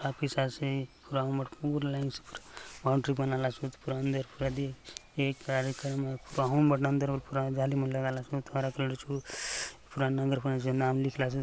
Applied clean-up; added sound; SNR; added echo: none; none; none; none.